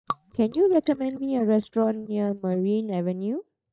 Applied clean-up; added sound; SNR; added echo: neural mask model DeepFilterNet 3.